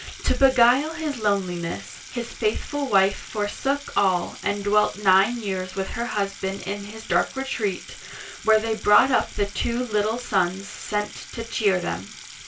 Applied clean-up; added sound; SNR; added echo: none; Sink (filling or washing) / Water tap, faucet; 17 dB; reverberation time 0.2 s.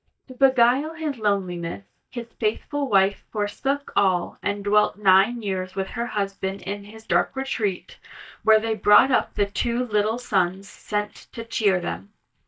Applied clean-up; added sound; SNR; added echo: neural mask model DeepFilterNet 3.